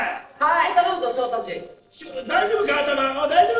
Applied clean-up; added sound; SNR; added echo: neural separator model SepFormer DNS4.